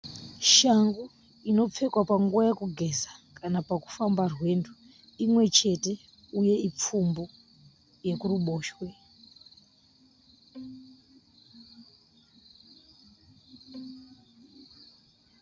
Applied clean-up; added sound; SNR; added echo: none; Bowed string instrument; 19 dB; none.